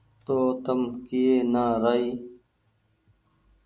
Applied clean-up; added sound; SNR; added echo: none; none; none; none.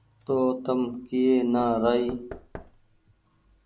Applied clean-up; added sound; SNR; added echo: none; Knock / Wood; 19 dB; none.